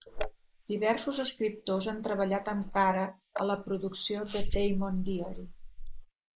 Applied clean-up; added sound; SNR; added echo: neural mask model Resemble Enhance denoiser.